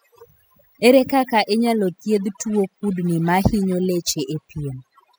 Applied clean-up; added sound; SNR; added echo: classical method spectral subtraction.